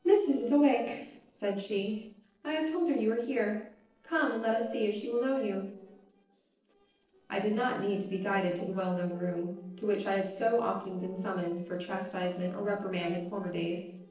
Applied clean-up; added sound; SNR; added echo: neural separator model SepFormer DNS4.